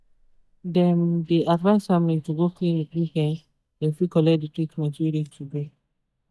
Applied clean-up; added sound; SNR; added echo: neural mask model DeepFilterNet 3.